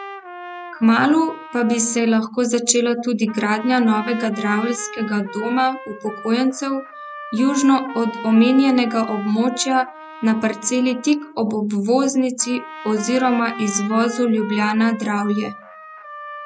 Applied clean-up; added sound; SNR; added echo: none; Trumpet; 15 dB; none.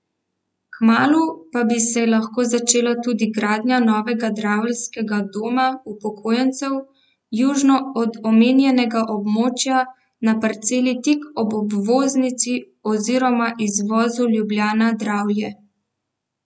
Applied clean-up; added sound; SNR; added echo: none; none; none; none.